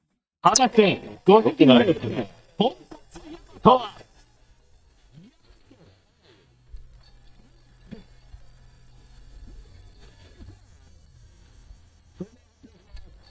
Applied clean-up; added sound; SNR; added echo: neural mask model DeepFilterNet 3.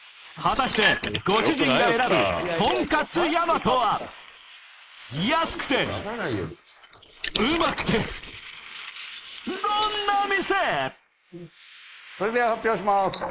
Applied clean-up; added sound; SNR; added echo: neural mask model Resemble Enhance denoiser.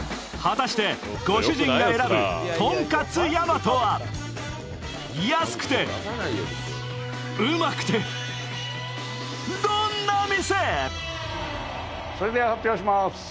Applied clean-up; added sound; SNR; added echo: none; none; none; none.